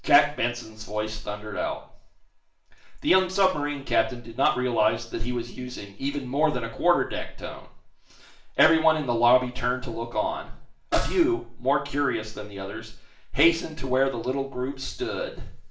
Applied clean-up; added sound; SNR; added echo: none; Snare drum; 12 dB; reverberation time 0.4 s.